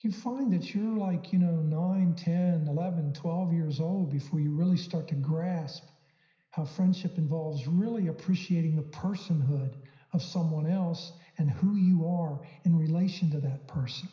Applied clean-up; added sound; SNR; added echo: none; none; none; reverberation time 0.9 s.